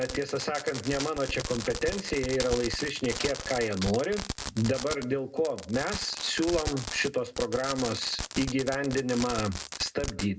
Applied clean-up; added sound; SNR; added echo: none; Fireworks; 8 dB; reverberation time 0.2 s.